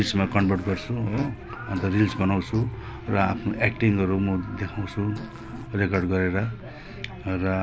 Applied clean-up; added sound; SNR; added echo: none; Fart; 20 dB; none.